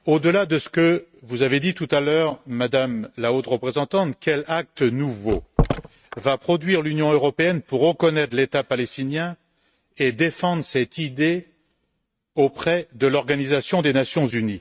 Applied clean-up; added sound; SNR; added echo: neural mask model RNNoise.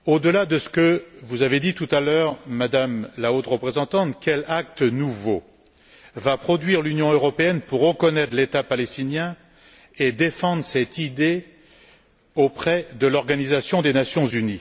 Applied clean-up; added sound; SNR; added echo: none; none; none; none.